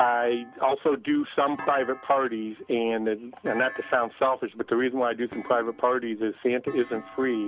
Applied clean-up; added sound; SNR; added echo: none; Thump, thud; 19 dB; none.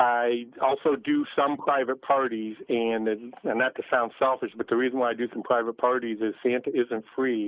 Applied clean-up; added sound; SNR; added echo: neural mask model Resemble Enhance denoiser.